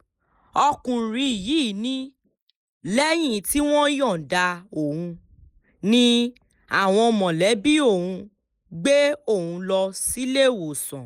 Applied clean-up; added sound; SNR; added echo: neural mask model Resemble Enhance denoiser.